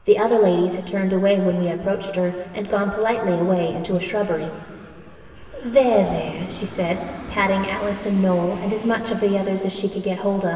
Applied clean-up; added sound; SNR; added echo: none; Aircraft; 20 dB; reverberation time 2.3 s.